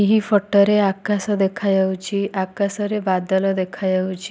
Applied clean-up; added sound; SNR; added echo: none; none; none; none.